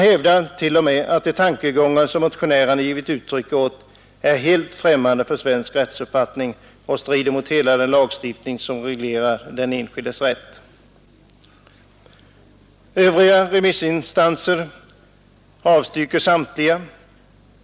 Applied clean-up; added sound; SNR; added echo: none; none; none; none.